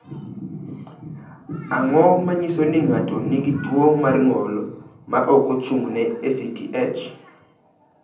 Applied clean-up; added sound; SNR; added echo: none; none; none; reverberation time 0.6 s.